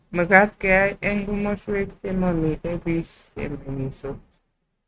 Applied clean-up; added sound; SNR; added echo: neural mask model RNNoise.